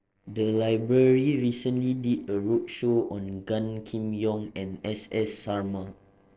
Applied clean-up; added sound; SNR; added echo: neural separator model SepFormer DNS4.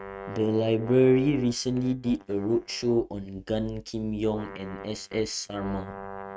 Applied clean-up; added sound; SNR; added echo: neural mask model RNNoise.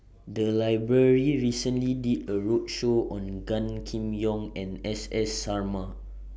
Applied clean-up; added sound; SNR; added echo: none; none; none; none.